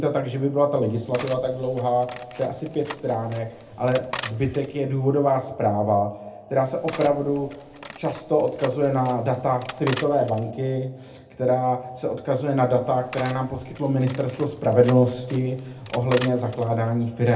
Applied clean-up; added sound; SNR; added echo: none; Cutlery, silverware; 14 dB; reverberation time 0.3 s.